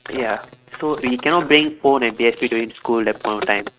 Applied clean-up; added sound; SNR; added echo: neural mask model RNNoise.